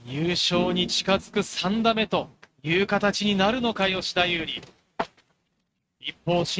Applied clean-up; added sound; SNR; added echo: neural mask model RNNoise.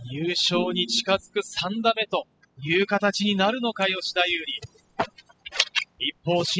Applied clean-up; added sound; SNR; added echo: classical method spectral subtraction.